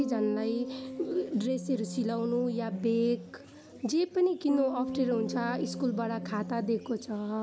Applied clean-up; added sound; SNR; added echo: none; Bass guitar + Wind instrument, woodwind instrument; 8 dB; none.